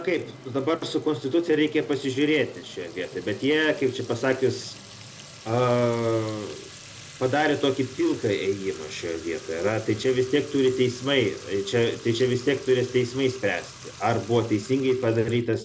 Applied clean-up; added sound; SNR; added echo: none; Fill (with liquid) / Trickle, dribble / Sink (filling or washing); 18 dB; none.